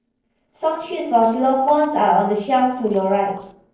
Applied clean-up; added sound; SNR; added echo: neural separator model SepFormer DNS4.